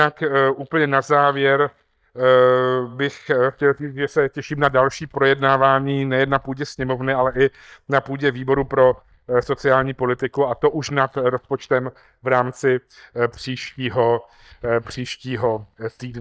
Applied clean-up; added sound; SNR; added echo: neural mask model DeepFilterNet 3.